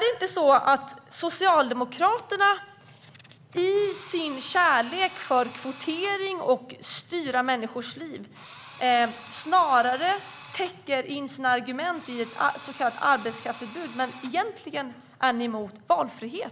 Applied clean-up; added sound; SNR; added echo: none; Drill; 16 dB; none.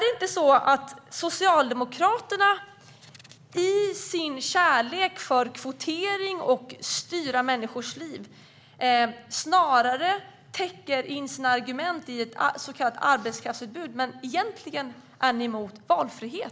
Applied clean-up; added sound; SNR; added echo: none; none; none; none.